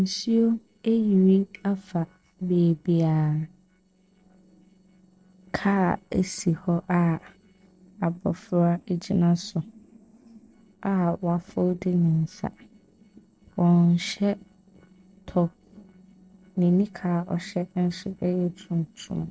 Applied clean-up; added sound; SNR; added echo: neural separator model SepFormer DNS4.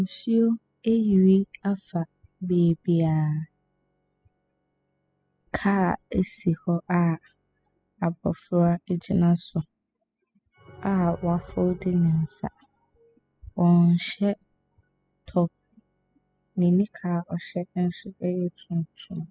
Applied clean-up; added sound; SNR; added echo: classical method spectral subtraction.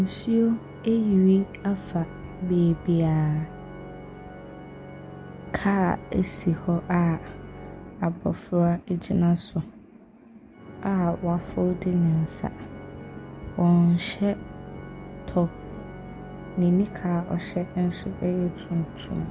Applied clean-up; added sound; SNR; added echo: none; Organ; 15 dB; none.